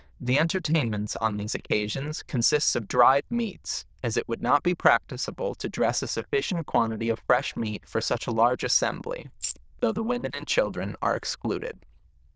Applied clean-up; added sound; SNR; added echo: neural diffusion model UNIVERSE++.